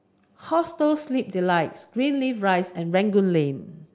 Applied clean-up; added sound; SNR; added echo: none; none; none; none.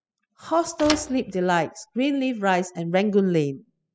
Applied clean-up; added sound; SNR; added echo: classical method spectral subtraction.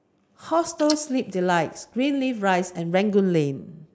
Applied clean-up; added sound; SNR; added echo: neural mask model Resemble Enhance denoiser.